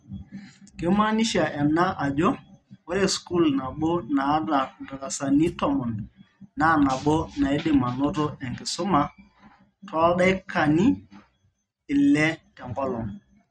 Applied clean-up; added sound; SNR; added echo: neural mask model RNNoise.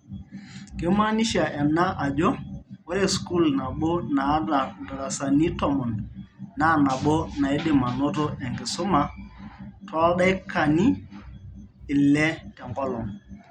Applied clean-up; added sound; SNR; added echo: none; none; none; none.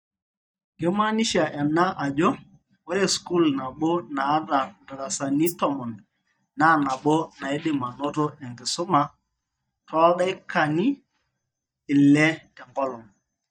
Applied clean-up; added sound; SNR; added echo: neural mask model DeepFilterNet 3.